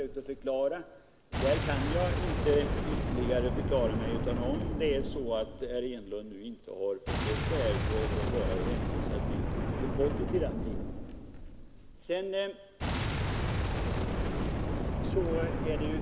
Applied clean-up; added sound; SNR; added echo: none; Boom; -2 dB; none.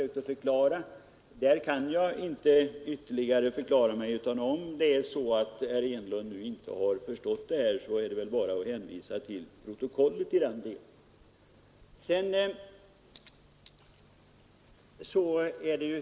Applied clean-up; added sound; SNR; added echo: none; none; none; none.